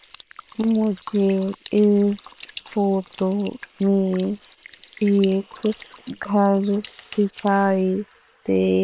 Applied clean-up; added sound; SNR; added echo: neural separator model SepFormer WHAM!.